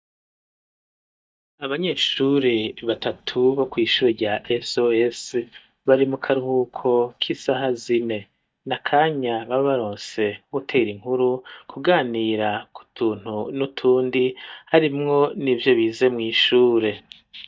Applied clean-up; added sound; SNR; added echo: neural mask model DeepFilterNet 3.